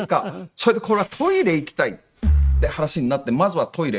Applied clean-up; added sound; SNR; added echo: neural mask model RNNoise.